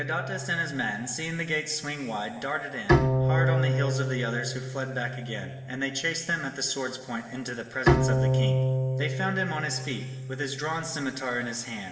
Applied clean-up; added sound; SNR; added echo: none; Bowed string instrument; -3 dB; reverberation time 3.0 s.